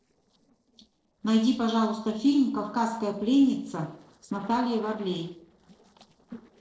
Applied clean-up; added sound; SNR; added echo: neural separator model SepFormer DNS4.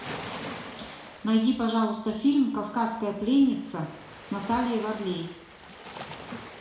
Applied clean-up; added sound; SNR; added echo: none; Waves, surf; 14 dB; reverberation time 0.6 s.